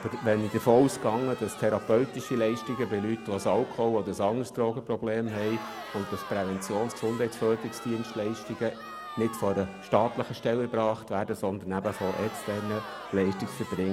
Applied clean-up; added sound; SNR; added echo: none; Crowd; 14 dB; none.